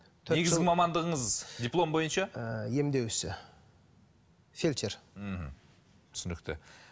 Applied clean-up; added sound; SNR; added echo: none; none; none; none.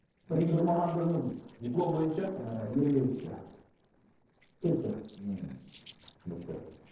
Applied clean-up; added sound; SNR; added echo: neural separator model SepFormer DNS4.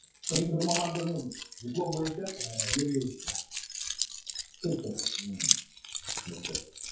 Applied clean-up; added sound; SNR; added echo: classical method WPE with log-MMSE.